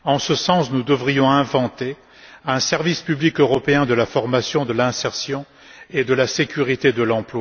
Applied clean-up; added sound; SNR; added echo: none; none; none; none.